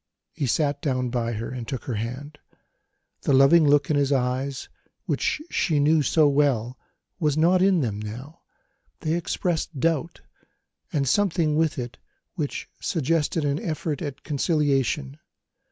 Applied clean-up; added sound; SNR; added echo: none; none; none; none.